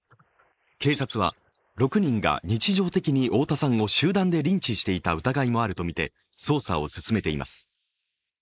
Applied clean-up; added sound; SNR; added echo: neural mask model Resemble Enhance denoiser.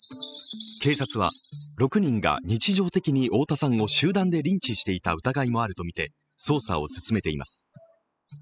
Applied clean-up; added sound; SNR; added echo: classical method spectral subtraction.